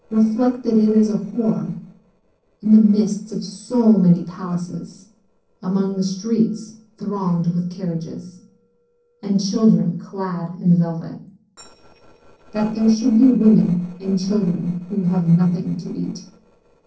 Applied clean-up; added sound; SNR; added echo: neural separator model SepFormer DNS4.